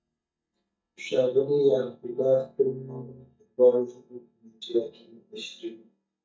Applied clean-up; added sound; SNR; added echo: neural mask model DeepFilterNet 3.